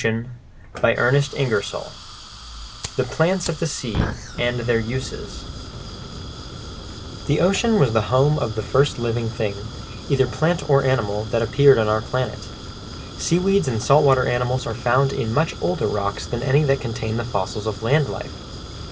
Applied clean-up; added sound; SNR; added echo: none; Fire; 11 dB; none.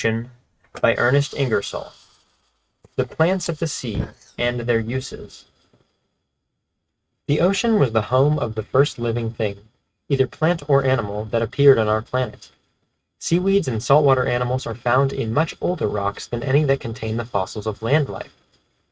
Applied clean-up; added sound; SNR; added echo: neural mask model RNNoise.